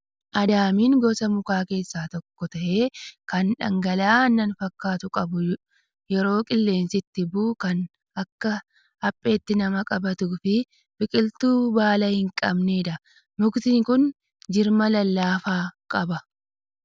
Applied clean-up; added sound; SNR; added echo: none; none; none; none.